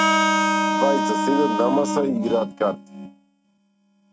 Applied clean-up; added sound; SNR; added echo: neural mask model RNNoise.